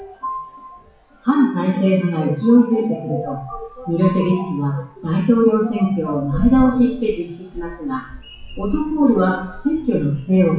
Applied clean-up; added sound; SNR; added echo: classical method WPE with log-MMSE.